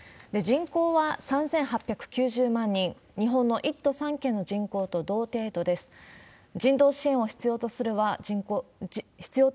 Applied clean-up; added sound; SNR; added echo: none; none; none; none.